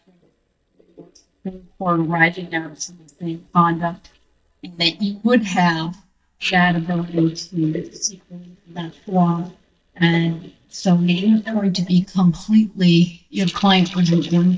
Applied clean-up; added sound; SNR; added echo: neural mask model DeepFilterNet 3.